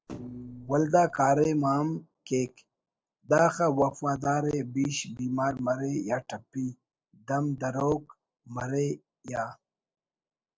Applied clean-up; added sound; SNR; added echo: neural separator model SepFormer DNS4.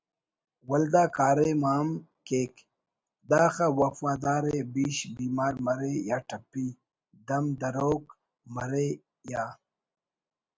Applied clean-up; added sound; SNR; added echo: none; none; none; none.